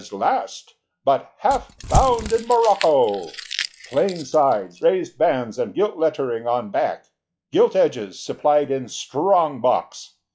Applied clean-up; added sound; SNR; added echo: classical method log-MMSE.